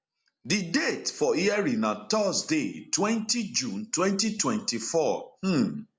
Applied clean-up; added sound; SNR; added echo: none; none; none; none.